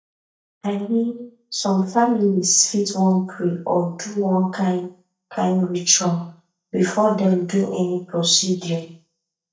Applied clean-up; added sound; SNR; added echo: neural mask model DeepFilterNet 3.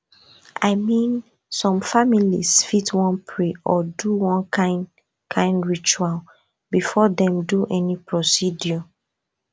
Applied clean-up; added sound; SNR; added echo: none; none; none; none.